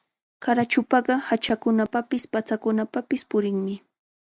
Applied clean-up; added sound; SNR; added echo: none; none; none; none.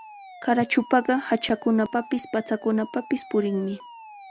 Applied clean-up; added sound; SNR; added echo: none; Alarm; 19 dB; none.